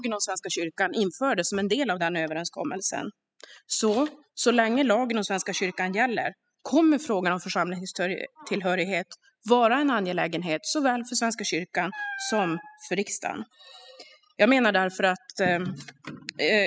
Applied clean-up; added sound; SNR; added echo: classical method spectral subtraction.